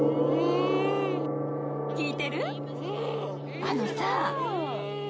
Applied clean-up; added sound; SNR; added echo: none; Gong; -1 dB; none.